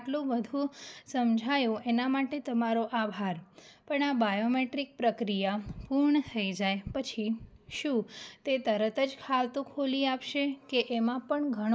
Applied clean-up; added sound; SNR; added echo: none; none; none; none.